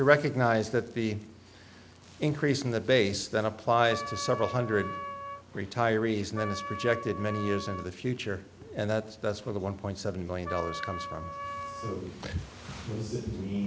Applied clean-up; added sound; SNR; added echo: none; Wind instrument, woodwind instrument; 9 dB; none.